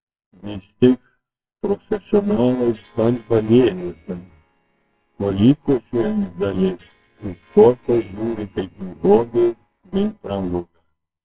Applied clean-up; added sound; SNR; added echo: neural separator model SepFormer WHAMR!.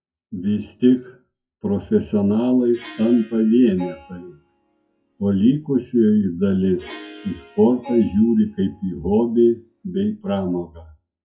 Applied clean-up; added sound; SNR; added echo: classical method WPE with log-MMSE.